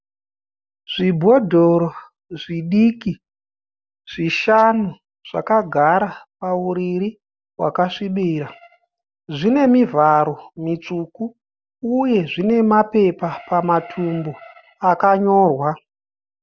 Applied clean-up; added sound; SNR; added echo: none; none; none; none.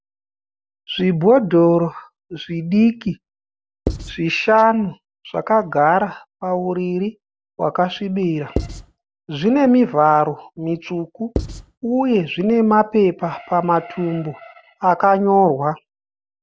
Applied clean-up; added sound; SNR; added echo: none; Writing; 6 dB; none.